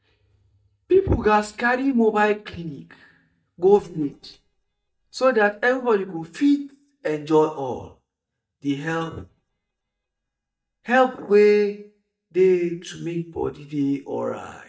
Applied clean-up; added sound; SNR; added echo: neural mask model DeepFilterNet 3.